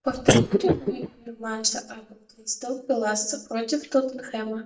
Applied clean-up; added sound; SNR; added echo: neural mask model DeepFilterNet 3.